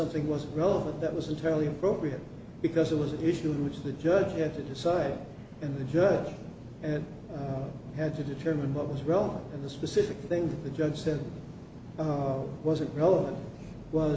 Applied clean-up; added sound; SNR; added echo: none; none; none; none.